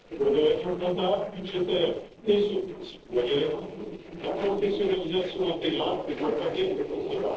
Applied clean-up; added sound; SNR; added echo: neural separator model SepFormer DNS4.